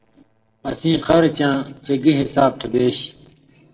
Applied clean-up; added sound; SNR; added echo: neural separator model SepFormer DNS4.